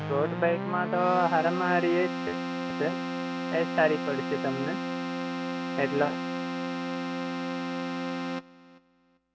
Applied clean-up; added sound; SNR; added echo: none; Keyboard (musical); 2 dB; none.